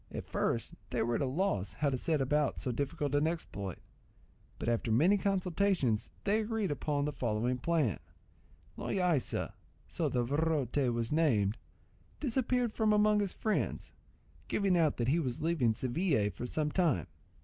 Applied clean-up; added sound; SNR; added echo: none; none; none; none.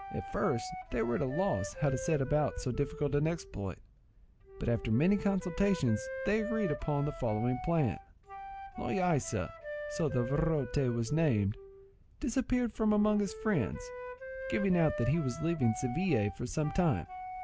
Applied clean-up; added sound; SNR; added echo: none; Wind instrument, woodwind instrument; 11 dB; none.